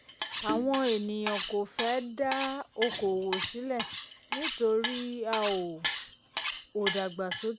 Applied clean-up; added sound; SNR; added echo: none; Cutlery, silverware; 2 dB; none.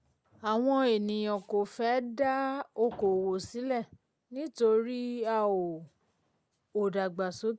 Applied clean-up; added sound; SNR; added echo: none; none; none; none.